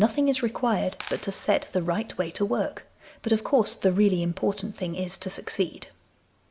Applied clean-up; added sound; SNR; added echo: none; Coin (dropping); 19 dB; none.